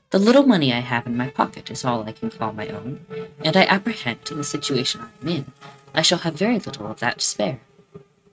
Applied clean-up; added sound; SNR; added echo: neural mask model RNNoise.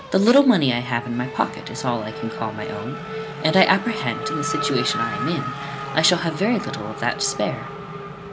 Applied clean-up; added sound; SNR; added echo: none; Race car, auto racing / Accelerating, revving, vroom; 8 dB; none.